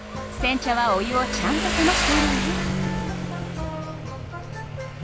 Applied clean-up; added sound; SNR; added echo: none; Motorcycle; 0 dB; none.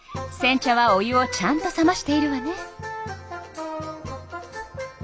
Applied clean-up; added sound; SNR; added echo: none; none; none; none.